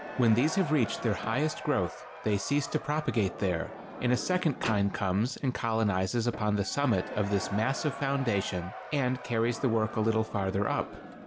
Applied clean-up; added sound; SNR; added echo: none; Sliding door + Crowd / Cheering; 12 dB; none.